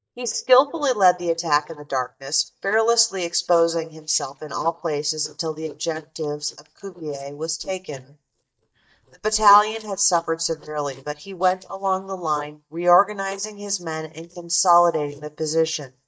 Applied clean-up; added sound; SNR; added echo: neural mask model DeepFilterNet 3.